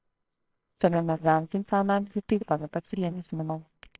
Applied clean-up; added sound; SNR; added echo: neural separator model SepFormer WHAMR!.